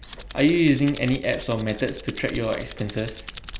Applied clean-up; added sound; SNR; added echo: none; Tools; 8 dB; none.